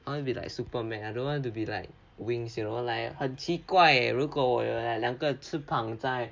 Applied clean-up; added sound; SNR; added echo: none; none; none; none.